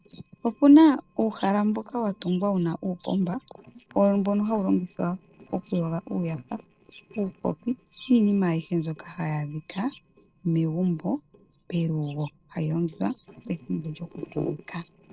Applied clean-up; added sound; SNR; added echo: neural separator model SepFormer DNS4.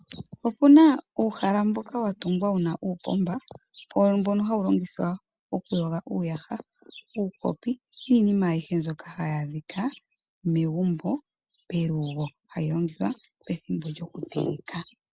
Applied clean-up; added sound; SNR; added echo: none; none; none; none.